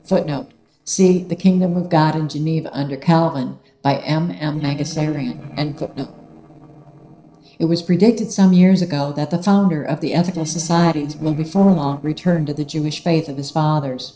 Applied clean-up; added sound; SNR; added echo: neural separator model SepFormer DNS4.